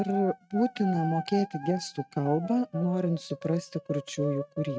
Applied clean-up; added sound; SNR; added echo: neural mask model RNNoise.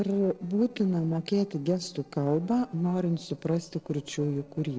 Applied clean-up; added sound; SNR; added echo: neural separator model SepFormer DNS4.